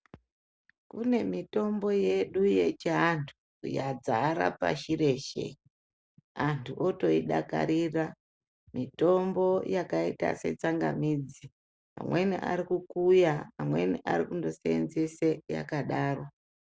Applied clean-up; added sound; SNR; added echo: none; none; none; none.